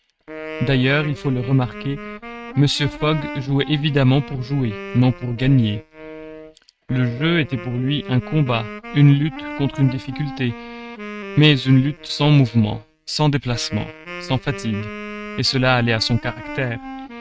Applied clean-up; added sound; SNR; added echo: neural mask model RNNoise.